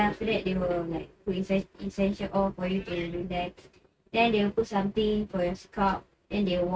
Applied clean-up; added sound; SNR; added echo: neural mask model RNNoise.